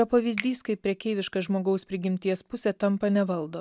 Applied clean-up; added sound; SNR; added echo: none; Finger snapping; 17 dB; none.